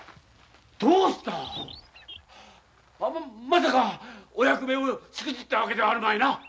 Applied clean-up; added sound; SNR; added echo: none; none; none; none.